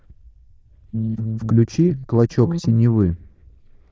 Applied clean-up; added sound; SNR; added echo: neural diffusion model UNIVERSE++.